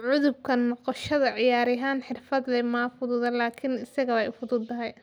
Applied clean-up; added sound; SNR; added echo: none; none; none; none.